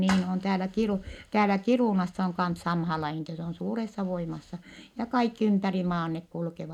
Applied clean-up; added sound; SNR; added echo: none; none; none; none.